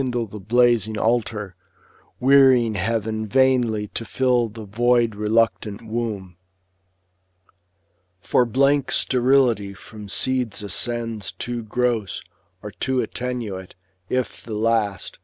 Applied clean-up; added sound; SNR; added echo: none; none; none; none.